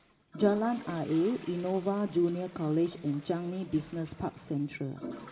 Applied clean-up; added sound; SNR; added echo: none; Toilet flush; 17 dB; reverberation time 0.9 s.